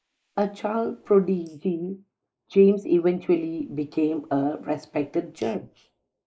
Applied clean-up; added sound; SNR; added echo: neural mask model Resemble Enhance denoiser.